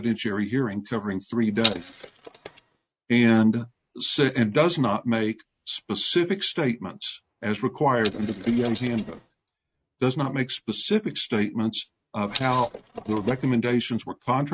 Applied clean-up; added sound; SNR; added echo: neural mask model RNNoise.